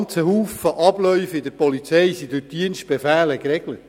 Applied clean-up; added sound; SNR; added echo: none; none; none; none.